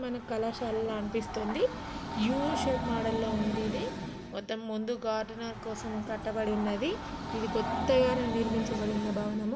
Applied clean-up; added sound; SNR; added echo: none; Train; 4 dB; none.